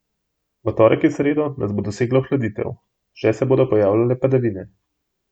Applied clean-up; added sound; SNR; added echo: none; none; none; none.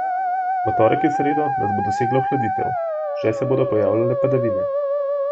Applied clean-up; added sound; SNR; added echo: none; Musical instrument; -1 dB; none.